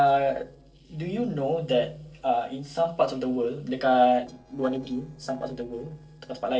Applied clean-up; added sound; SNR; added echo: neural separator model SepFormer DNS4.